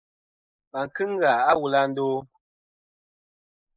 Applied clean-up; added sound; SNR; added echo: neural mask model Resemble Enhance denoiser.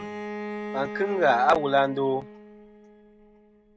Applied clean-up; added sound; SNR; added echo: none; Bowed string instrument; 11 dB; none.